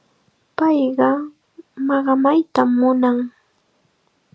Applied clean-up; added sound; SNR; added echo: none; none; none; none.